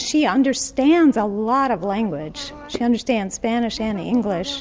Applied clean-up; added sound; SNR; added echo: none; none; none; none.